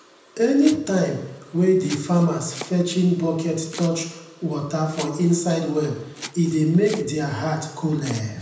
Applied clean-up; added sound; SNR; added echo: none; Domestic sounds, home sounds; 19 dB; reverberation time 0.8 s.